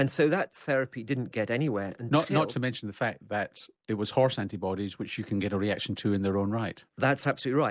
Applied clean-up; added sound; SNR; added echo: none; none; none; none.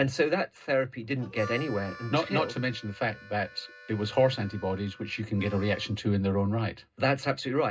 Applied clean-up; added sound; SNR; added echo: none; Harmonica; 19 dB; reverberation time 0.2 s.